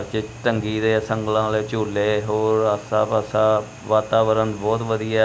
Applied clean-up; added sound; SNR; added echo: none; none; none; none.